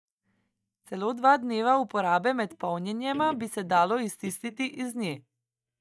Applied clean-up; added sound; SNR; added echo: neural mask model DeepFilterNet 3.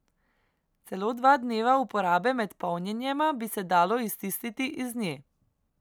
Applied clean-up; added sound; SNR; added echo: none; none; none; none.